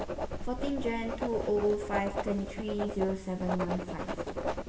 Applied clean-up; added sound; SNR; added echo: none; Writing; 2 dB; reverberation time 1.6 s.